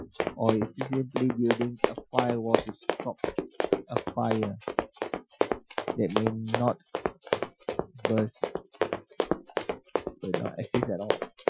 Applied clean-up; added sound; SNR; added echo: classical method Wiener filter.